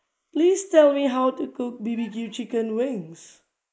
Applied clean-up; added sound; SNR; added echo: neural mask model Resemble Enhance denoiser.